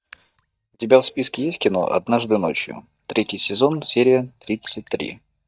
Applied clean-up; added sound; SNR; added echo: neural mask model DeepFilterNet 3.